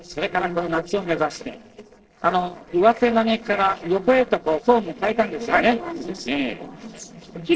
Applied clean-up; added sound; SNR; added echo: neural separator model SepFormer DNS4.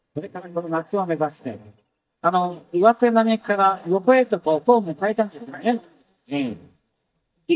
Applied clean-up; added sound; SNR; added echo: neural mask model DeepFilterNet 3.